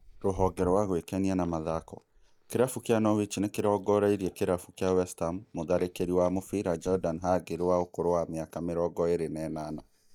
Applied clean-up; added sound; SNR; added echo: neural mask model DeepFilterNet 3.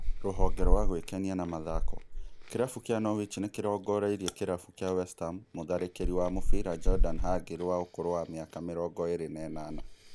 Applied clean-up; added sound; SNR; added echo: none; Chewing, mastication; -3 dB; none.